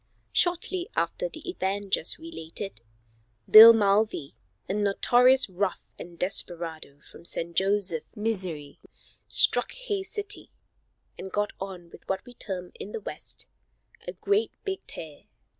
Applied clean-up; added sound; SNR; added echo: none; none; none; none.